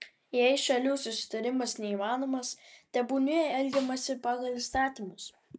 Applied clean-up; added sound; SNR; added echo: none; Snare drum; 15 dB; none.